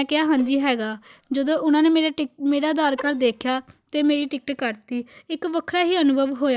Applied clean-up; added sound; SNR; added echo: neural mask model DeepFilterNet 3.